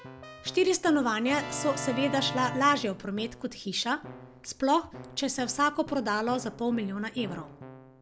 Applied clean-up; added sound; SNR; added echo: none; Keyboard (musical); 13 dB; none.